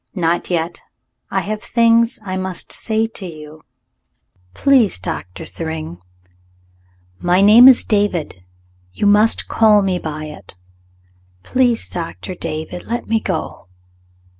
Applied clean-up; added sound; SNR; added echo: none; none; none; none.